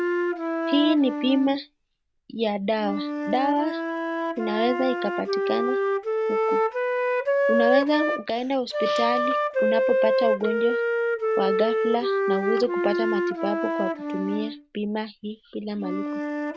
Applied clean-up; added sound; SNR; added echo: none; Wind instrument, woodwind instrument; -2 dB; none.